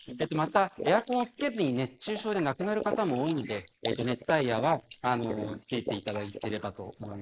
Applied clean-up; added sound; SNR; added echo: neural mask model Resemble Enhance denoiser.